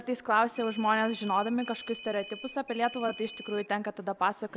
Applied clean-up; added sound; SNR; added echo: none; Ringtone; 15 dB; none.